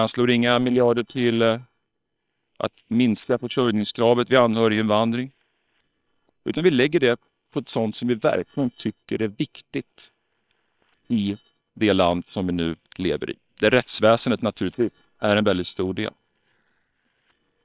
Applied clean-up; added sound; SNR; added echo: neural separator model SepFormer WHAM!.